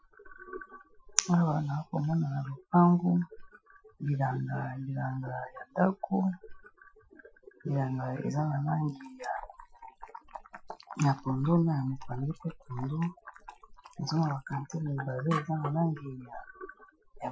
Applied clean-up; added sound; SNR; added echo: classical method Wiener filter.